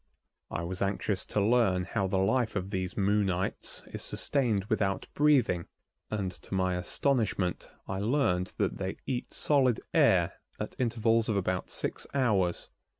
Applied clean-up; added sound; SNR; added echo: none; none; none; none.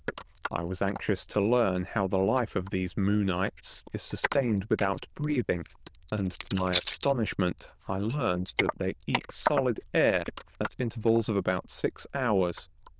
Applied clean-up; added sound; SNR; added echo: neural diffusion model UNIVERSE++.